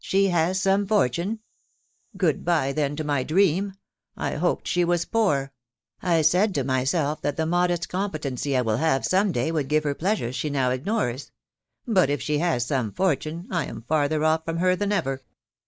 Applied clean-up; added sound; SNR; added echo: neural mask model Resemble Enhance denoiser.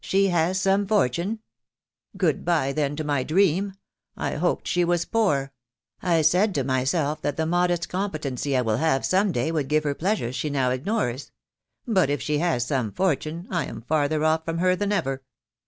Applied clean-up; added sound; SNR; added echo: none; none; none; none.